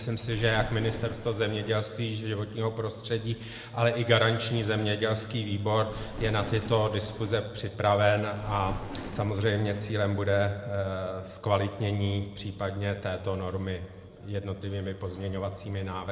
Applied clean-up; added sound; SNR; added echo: none; Thunder; 11 dB; reverberation time 1.9 s.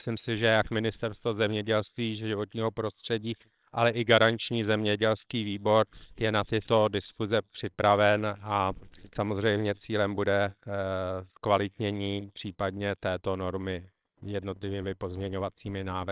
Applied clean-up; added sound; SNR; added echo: neural separator model SepFormer WHAMR!.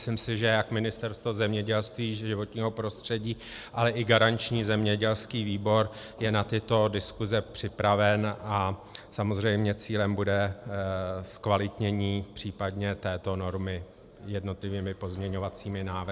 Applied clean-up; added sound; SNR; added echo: none; none; none; none.